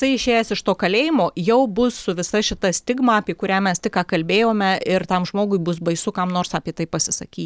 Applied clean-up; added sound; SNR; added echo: none; none; none; none.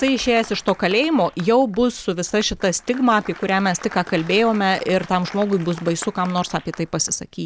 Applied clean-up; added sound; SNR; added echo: none; Applause; 19 dB; none.